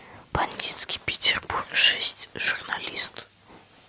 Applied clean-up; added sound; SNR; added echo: none; none; none; none.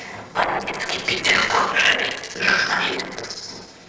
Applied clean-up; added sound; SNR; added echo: neural separator model SepFormer DNS4.